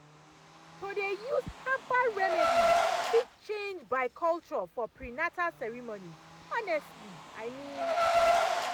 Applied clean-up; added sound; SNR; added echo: none; Car; -1 dB; none.